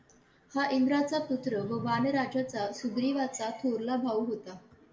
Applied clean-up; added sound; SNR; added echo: none; none; none; reverberation time 1.0 s.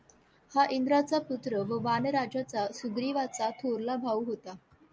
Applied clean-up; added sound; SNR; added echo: none; none; none; none.